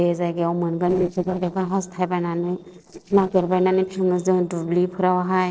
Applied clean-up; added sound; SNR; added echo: neural separator model SepFormer DNS4.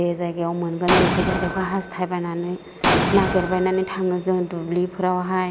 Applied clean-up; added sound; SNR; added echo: none; Explosion; 0 dB; none.